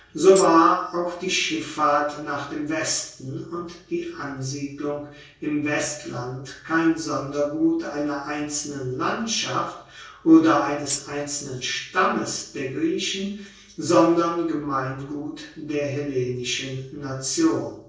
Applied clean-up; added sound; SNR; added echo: neural separator model SepFormer DNS4.